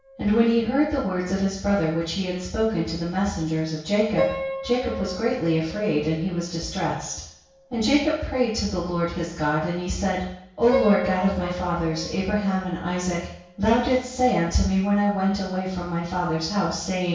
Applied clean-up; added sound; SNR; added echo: none; Piano; 13 dB; reverberation time 0.6 s.